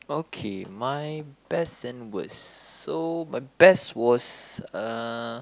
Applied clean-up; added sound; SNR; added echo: none; none; none; none.